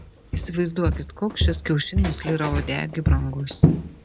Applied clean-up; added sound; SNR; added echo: none; Walk, footsteps; -2 dB; none.